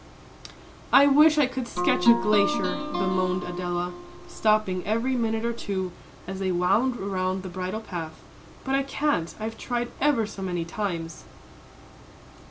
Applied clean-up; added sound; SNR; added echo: none; Guitar; 2 dB; none.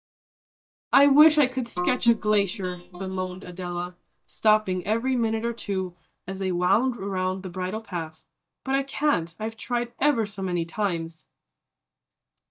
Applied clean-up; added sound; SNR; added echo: neural mask model DeepFilterNet 3.